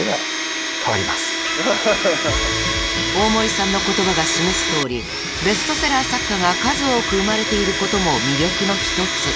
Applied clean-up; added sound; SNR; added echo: none; Domestic sounds, home sounds; 1 dB; none.